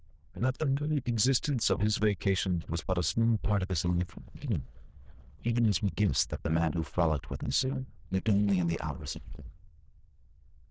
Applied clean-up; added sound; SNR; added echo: neural diffusion model UNIVERSE++.